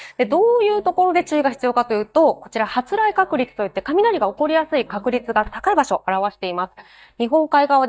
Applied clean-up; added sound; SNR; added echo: neural mask model DeepFilterNet 3.